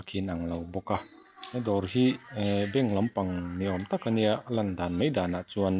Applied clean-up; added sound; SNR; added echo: none; none; none; none.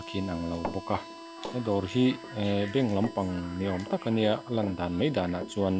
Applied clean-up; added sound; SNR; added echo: none; Harmonica + Run; 13 dB; none.